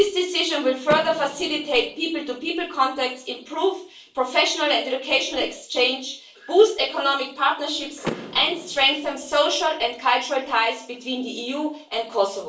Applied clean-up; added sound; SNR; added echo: none; Door / Car; 19 dB; reverberation time 0.4 s.